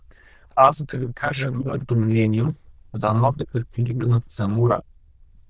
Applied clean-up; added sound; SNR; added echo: neural diffusion model UNIVERSE++.